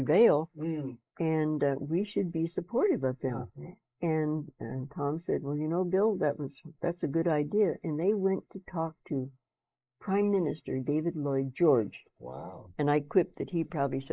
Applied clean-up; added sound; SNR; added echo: neural mask model Resemble Enhance denoiser.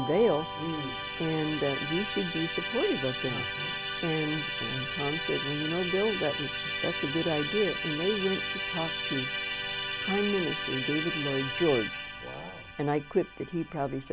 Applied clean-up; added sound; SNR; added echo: none; Musical instrument; 3 dB; none.